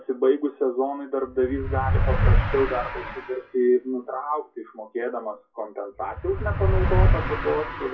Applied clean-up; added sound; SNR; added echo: classical method WPE with log-MMSE.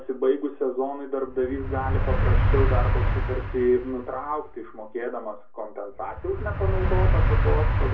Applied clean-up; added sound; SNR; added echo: none; Motor vehicle (road); -4 dB; reverberation time 0.4 s.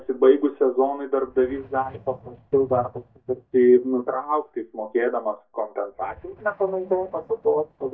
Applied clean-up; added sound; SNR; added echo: neural mask model DeepFilterNet 3.